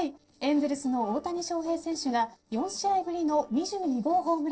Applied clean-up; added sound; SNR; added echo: neural separator model SepFormer DNS4.